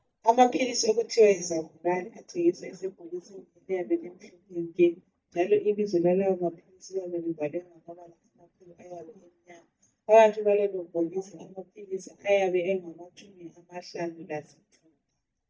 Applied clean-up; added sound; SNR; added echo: neural mask model DeepFilterNet 3.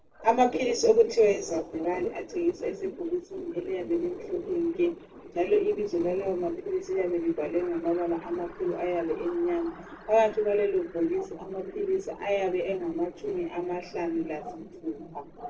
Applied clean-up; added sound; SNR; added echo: neural separator model SepFormer DNS4.